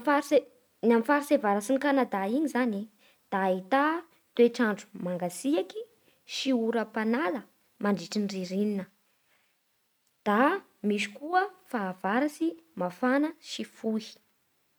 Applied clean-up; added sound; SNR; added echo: none; none; none; none.